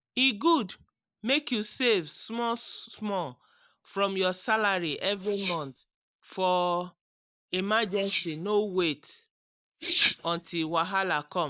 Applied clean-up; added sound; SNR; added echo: neural mask model Resemble Enhance denoiser.